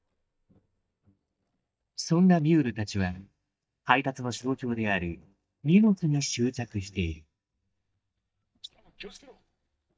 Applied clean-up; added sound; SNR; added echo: neural mask model DeepFilterNet 3.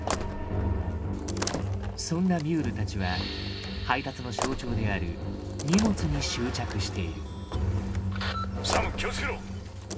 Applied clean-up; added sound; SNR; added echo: none; Slam; 9 dB; reverberation time 0.3 s.